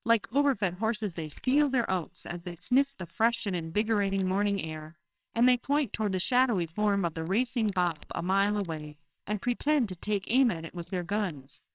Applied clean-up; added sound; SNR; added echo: neural separator model SepFormer WHAMR!.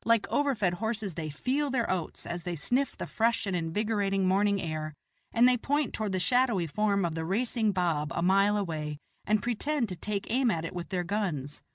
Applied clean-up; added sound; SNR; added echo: none; none; none; none.